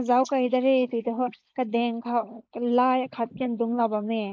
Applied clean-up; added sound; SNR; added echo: neural mask model Resemble Enhance denoiser.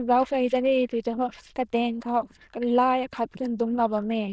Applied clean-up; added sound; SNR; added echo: neural diffusion model UNIVERSE++.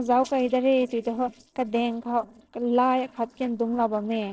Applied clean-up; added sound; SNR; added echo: neural separator model SepFormer DNS4.